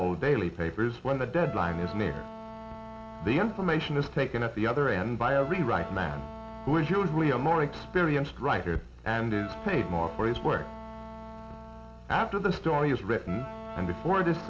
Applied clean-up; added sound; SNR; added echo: none; Wind instrument, woodwind instrument; 15 dB; reverberation time 0.4 s.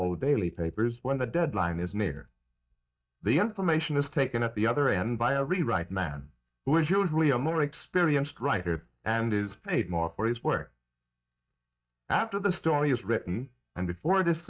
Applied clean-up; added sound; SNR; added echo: neural mask model DeepFilterNet 3.